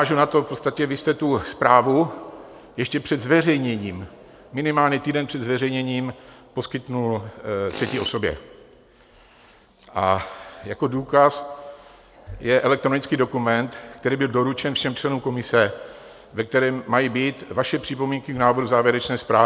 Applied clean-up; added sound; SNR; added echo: none; Tools; 17 dB; none.